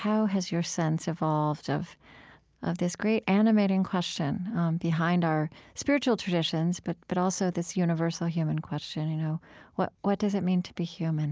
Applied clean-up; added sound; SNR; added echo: none; none; none; none.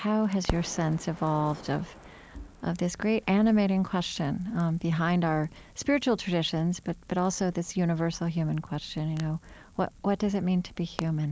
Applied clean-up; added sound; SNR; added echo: none; Crackle; 16 dB; none.